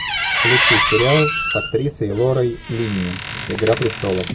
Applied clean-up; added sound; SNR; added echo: none; Squeak; 2 dB; none.